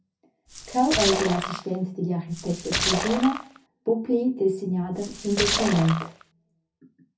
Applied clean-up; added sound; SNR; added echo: none; Splash, splatter; 3 dB; reverberation time 0.3 s.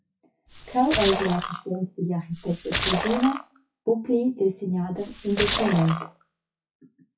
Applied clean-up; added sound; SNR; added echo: classical method WPE with log-MMSE.